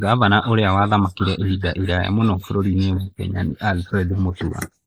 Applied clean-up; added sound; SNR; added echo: neural mask model Resemble Enhance denoiser.